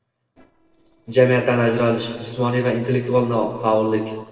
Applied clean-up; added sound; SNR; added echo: neural separator model SepFormer DNS4.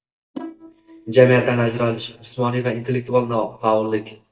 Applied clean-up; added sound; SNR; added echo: neural mask model DeepFilterNet 3.